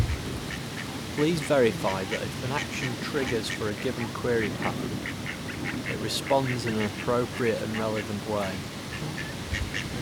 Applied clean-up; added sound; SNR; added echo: none; Fowl; 2 dB; none.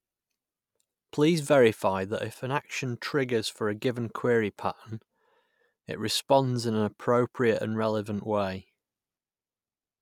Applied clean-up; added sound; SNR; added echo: none; none; none; none.